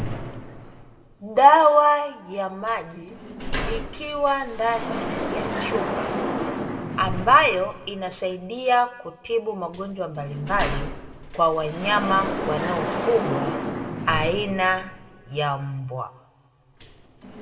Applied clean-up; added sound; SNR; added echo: none; Sliding door; 7 dB; reverberation time 1.7 s.